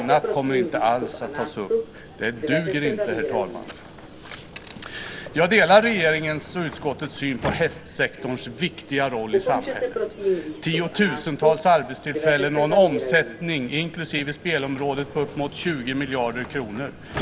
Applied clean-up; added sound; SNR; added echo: none; Subway, metro, underground; 6 dB; none.